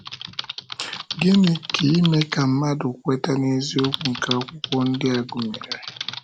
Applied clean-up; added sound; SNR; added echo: none; Typing; 11 dB; none.